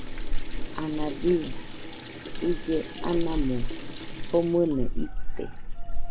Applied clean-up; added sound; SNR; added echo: none; Sink (filling or washing) / Water tap, faucet; -3 dB; none.